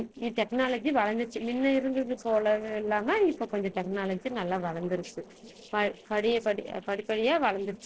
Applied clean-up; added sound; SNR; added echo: neural separator model SepFormer DNS4.